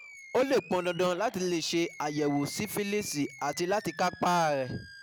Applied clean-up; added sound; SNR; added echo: none; Animal; 19 dB; none.